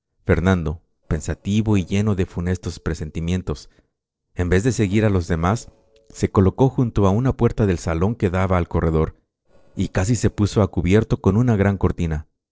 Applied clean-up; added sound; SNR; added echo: neural separator model SepFormer DNS4.